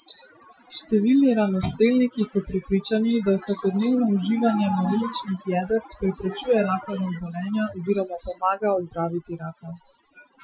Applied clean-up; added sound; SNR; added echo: classical method Wiener filter.